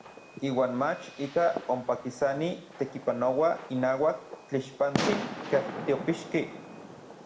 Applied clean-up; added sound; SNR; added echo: none; Fireworks; 9 dB; reverberation time 0.7 s.